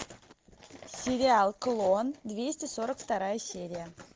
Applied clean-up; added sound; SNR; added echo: none; none; none; none.